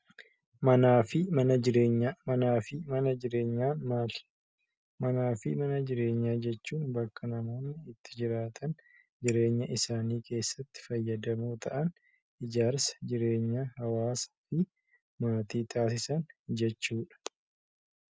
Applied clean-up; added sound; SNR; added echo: none; none; none; none.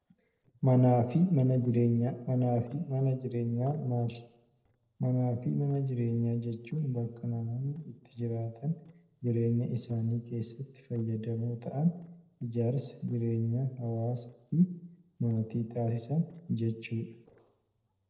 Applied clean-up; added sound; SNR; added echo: neural separator model SepFormer DNS4.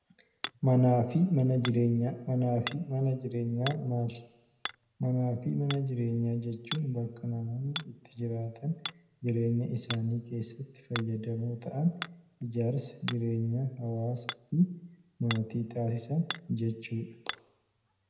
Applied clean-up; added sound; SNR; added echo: none; Hammer; 14 dB; reverberation time 0.7 s.